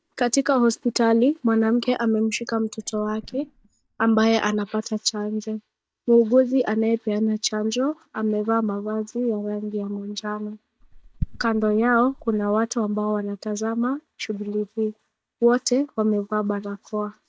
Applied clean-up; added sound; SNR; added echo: neural mask model DeepFilterNet 3.